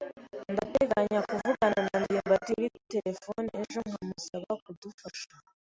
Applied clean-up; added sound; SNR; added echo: none; none; none; none.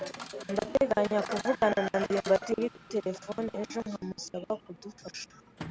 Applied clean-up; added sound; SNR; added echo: none; Coin (dropping) / Chatter; 17 dB; none.